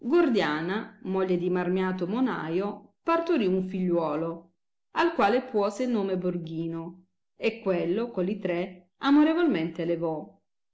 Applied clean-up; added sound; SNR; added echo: none; none; none; none.